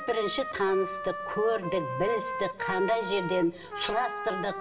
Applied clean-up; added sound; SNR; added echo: none; Trumpet; 6 dB; reverberation time 1.1 s.